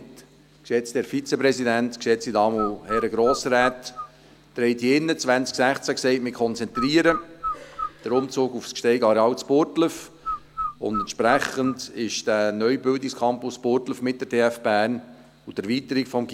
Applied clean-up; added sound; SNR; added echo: none; Bird; 9 dB; none.